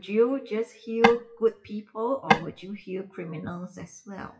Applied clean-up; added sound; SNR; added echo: classical method WPE with log-MMSE.